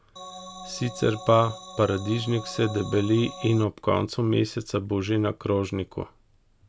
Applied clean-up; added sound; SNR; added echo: none; Organ; 15 dB; none.